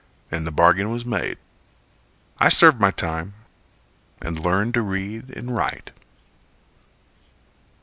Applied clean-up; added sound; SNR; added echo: none; none; none; none.